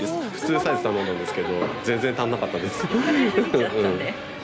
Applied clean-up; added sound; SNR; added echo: none; none; none; none.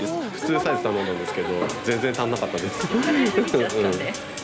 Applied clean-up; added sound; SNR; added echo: none; Fire; 18 dB; none.